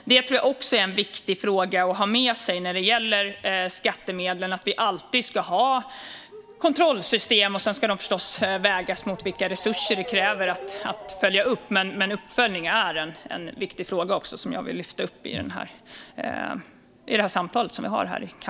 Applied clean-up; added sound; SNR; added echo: none; Motor vehicle (road) / Siren; 20 dB; none.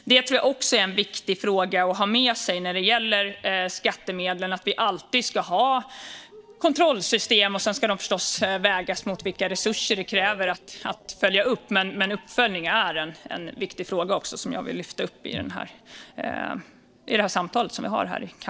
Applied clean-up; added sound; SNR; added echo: neural separator model SepFormer DNS4.